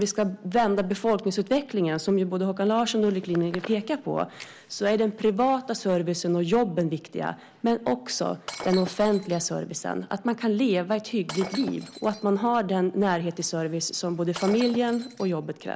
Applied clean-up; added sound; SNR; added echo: none; Shatter; 14 dB; none.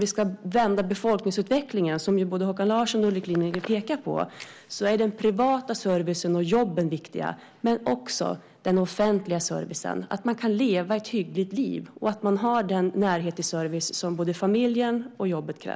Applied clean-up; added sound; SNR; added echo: none; none; none; none.